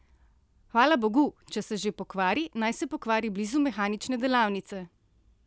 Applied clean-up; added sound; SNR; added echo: none; none; none; none.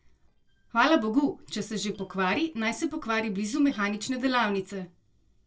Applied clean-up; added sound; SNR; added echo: neural separator model SepFormer DNS4.